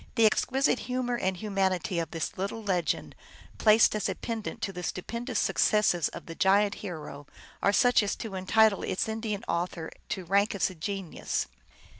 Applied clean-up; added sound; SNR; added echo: none; none; none; none.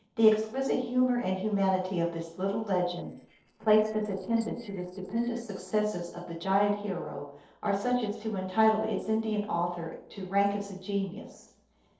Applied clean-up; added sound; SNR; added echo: neural separator model SepFormer DNS4.